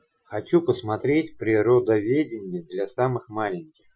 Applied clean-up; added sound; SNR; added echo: classical method Wiener filter.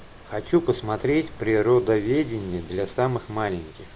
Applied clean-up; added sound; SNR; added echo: none; Ocean; 18 dB; none.